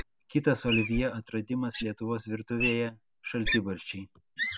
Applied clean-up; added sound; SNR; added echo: none; Wild animals; 5 dB; none.